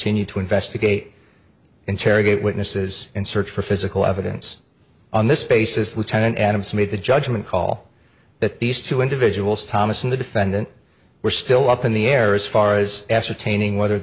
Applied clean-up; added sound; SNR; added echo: none; none; none; none.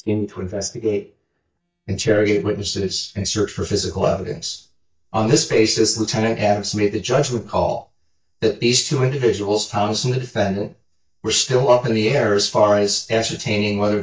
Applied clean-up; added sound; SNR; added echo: neural mask model DeepFilterNet 3.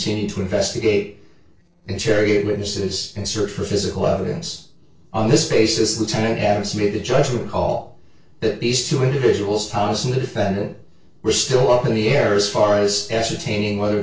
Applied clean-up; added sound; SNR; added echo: neural separator model SepFormer DNS4.